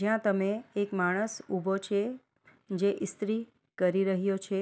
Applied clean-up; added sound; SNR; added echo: none; none; none; none.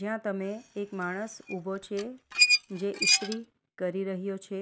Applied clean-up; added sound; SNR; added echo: none; Squeak; -4 dB; none.